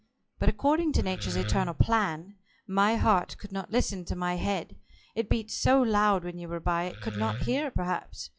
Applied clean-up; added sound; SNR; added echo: classical method log-MMSE.